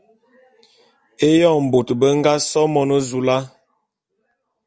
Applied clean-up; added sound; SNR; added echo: none; none; none; none.